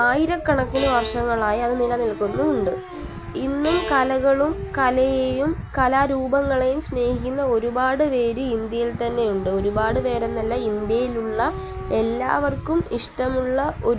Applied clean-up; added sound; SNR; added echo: none; Dog + Bowed string instrument; 13 dB; none.